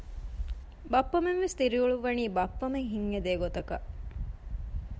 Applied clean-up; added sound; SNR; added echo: none; none; none; none.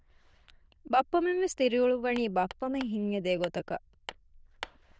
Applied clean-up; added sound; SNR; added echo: neural diffusion model UNIVERSE++.